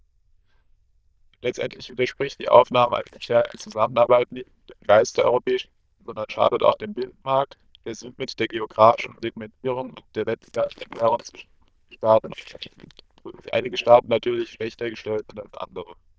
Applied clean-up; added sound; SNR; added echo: neural diffusion model UNIVERSE++.